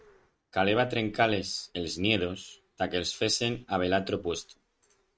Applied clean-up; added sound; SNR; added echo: neural mask model RNNoise.